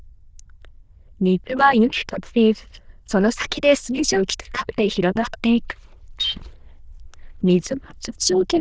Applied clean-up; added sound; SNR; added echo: neural diffusion model UNIVERSE++.